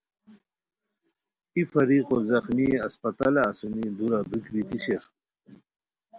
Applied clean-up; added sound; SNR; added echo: none; none; none; none.